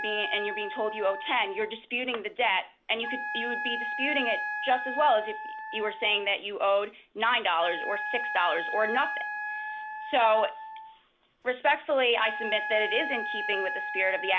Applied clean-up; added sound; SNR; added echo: none; Wind instrument, woodwind instrument; 6 dB; none.